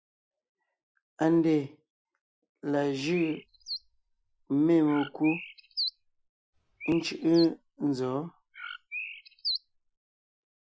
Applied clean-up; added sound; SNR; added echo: classical method Wiener filter.